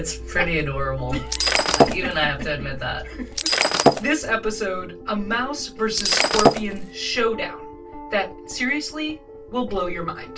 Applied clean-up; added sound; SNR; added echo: none; Shatter; -4 dB; reverberation time 0.2 s.